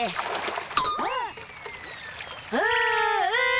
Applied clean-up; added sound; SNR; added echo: none; none; none; none.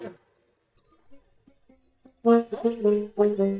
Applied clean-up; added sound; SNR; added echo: neural mask model DeepFilterNet 3.